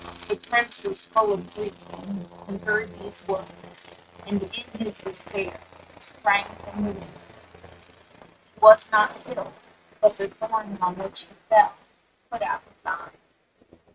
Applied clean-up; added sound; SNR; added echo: neural mask model RNNoise.